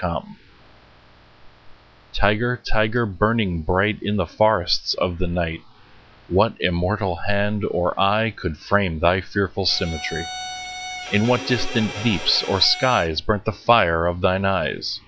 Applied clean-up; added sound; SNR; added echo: none; Bowed string instrument; 11 dB; none.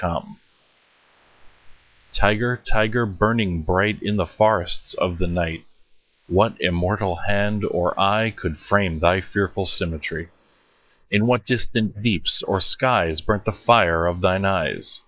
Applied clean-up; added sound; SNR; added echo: neural mask model Resemble Enhance denoiser.